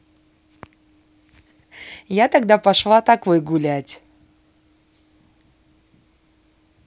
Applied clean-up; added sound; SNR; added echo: none; none; none; none.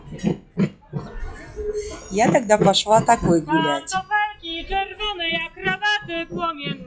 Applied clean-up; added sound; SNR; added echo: classical method log-MMSE.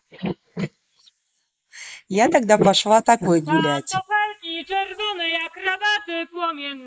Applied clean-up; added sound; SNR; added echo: neural mask model Resemble Enhance denoiser.